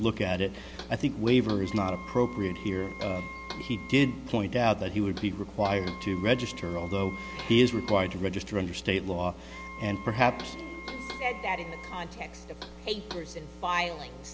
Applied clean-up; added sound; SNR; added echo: none; Knock + Wind instrument, woodwind instrument; 15 dB; none.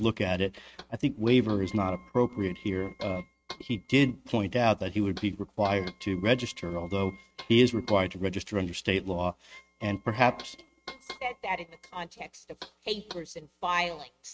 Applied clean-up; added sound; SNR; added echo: neural mask model RNNoise.